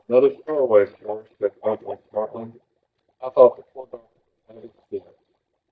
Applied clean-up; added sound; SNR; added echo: neural mask model DeepFilterNet 3.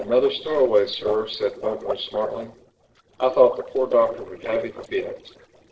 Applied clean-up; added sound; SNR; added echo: neural separator model SepFormer DNS4.